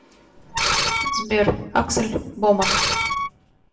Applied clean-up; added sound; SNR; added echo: none; Screech; 0 dB; reverberation time 0.6 s.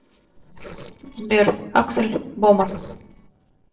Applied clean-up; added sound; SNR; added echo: neural separator model SepFormer DNS4.